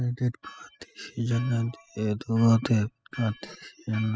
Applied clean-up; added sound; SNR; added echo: classical method spectral subtraction.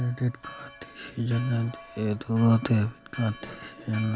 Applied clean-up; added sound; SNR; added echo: none; Church bell; 18 dB; none.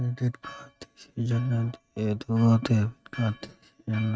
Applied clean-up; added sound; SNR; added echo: neural mask model RNNoise.